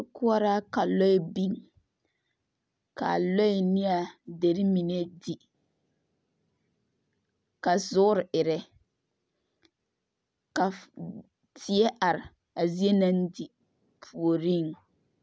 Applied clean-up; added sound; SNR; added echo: none; none; none; none.